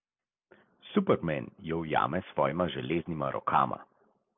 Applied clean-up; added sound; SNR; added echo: none; none; none; none.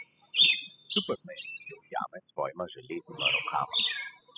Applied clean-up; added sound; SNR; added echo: classical method spectral subtraction.